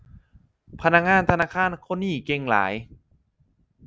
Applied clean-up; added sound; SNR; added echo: none; none; none; none.